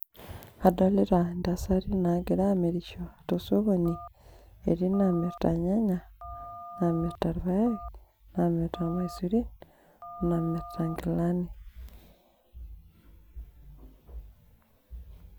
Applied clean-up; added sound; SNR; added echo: none; Telephone; 16 dB; none.